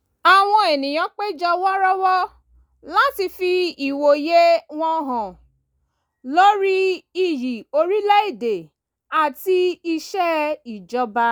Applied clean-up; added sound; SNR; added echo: none; none; none; none.